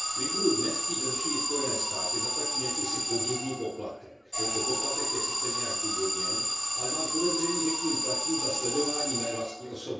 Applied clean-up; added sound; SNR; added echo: none; Alarm; -4 dB; reverberation time 0.6 s.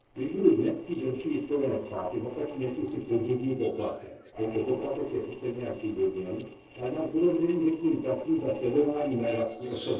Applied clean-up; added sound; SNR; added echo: neural separator model SepFormer DNS4.